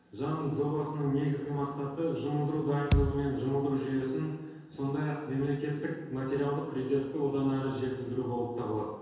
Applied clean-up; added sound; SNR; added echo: none; Thump, thud; 1 dB; reverberation time 1.2 s.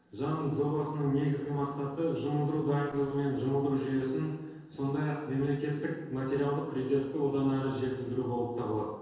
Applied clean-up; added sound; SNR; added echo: neural separator model SepFormer DNS4.